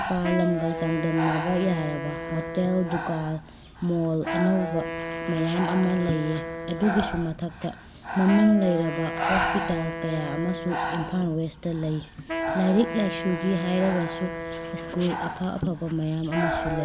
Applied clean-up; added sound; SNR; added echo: none; Wind instrument, woodwind instrument + Breathing; 5 dB; none.